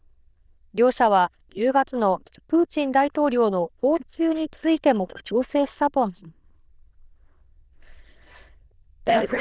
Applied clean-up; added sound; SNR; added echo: neural diffusion model UNIVERSE++.